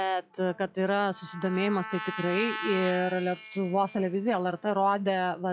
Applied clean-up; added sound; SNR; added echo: classical method log-MMSE.